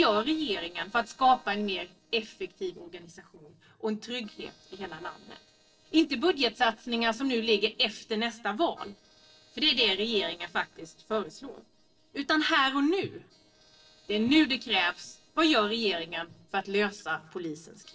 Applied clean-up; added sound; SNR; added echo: neural separator model SepFormer DNS4.